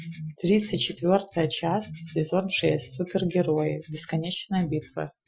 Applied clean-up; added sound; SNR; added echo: classical method Wiener filter.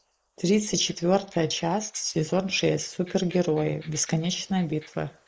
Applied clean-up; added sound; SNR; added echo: neural mask model Resemble Enhance denoiser.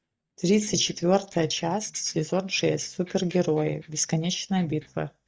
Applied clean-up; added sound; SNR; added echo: neural mask model DeepFilterNet 3.